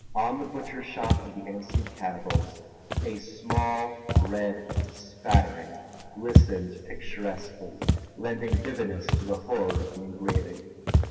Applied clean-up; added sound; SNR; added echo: none; Walk, footsteps; -4 dB; reverberation time 2.4 s.